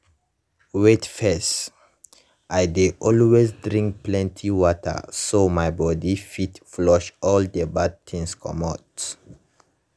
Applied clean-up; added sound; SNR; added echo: none; none; none; none.